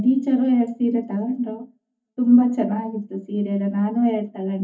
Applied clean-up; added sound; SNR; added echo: none; none; none; reverberation time 0.3 s.